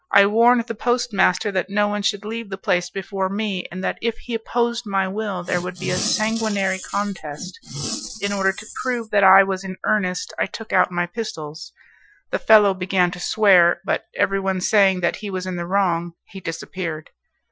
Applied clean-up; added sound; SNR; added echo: classical method Wiener filter.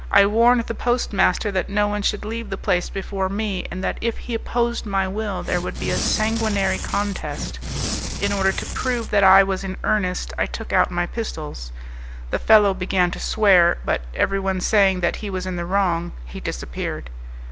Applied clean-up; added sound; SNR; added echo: none; Tearing; 8 dB; none.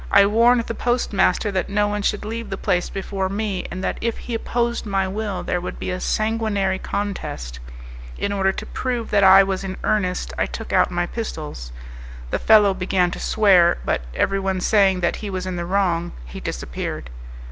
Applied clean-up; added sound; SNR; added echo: none; none; none; none.